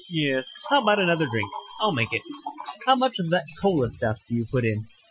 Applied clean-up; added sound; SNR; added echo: classical method Wiener filter.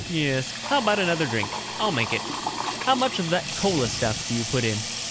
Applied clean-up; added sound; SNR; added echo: none; Sink (filling or washing) / Water tap, faucet; 5 dB; none.